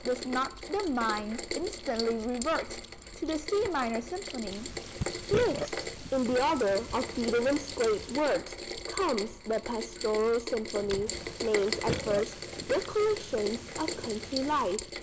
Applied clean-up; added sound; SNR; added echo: none; Burping, eructation + Rain; 7 dB; none.